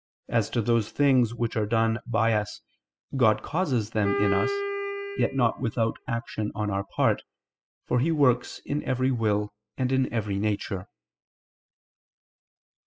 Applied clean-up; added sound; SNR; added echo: classical method spectral subtraction.